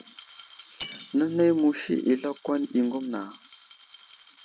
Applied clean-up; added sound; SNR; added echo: none; Cutlery, silverware / Dishes, pots, and pans + Glass; 14 dB; none.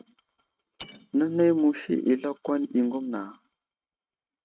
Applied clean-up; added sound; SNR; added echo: neural mask model RNNoise.